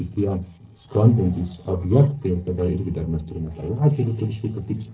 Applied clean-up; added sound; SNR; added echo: neural separator model SepFormer DNS4.